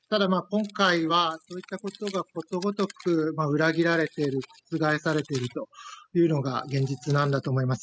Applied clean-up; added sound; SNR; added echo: classical method spectral subtraction.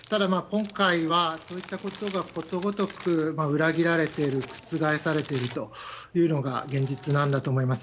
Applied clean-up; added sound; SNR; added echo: none; Crumpling, crinkling; 18 dB; none.